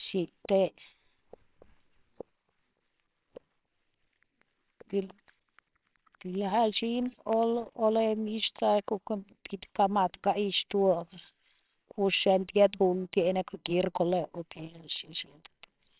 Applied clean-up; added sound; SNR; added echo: neural separator model SepFormer WHAMR!.